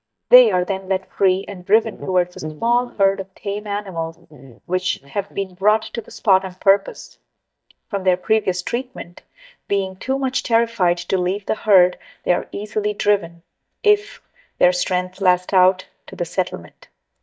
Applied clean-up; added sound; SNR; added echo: neural mask model DeepFilterNet 3.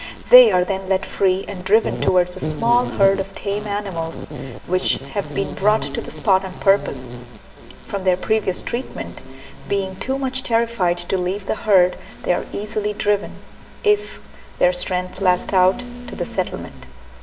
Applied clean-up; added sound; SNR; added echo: none; Insect; 13 dB; reverberation time 2.3 s.